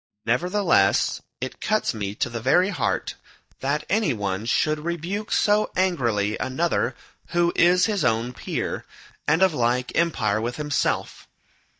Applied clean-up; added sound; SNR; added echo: neural mask model DeepFilterNet 3.